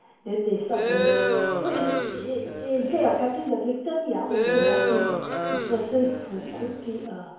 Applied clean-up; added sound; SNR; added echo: none; Crowd; -1 dB; reverberation time 1.0 s.